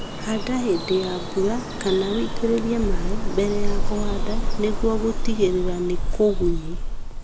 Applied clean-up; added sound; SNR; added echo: none; Bird vocalization, bird call, bird song; -1 dB; none.